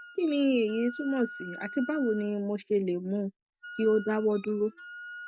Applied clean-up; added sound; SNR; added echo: none; Wind instrument, woodwind instrument; 16 dB; none.